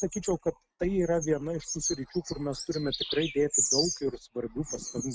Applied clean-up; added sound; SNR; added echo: neural mask model RNNoise.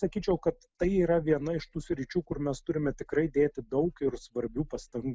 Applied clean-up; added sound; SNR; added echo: none; none; none; none.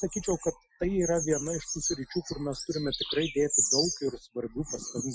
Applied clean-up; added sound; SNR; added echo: classical method Wiener filter.